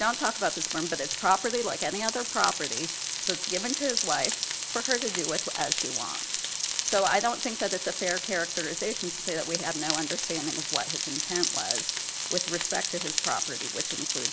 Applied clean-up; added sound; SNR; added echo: none; Frying (food); 0 dB; none.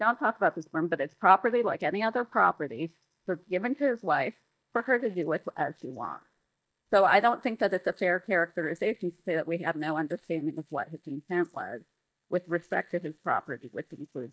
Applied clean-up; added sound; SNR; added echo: neural mask model DeepFilterNet 3.